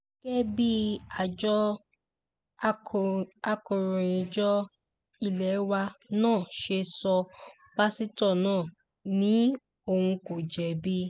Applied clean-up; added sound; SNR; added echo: none; none; none; none.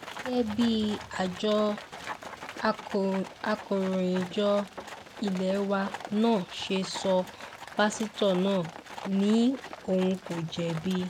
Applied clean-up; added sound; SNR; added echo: none; Livestock, farm animals, working animals; 13 dB; none.